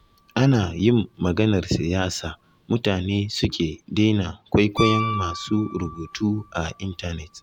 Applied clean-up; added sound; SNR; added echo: none; Piano; 13 dB; none.